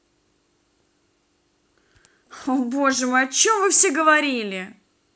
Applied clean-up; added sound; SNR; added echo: none; none; none; none.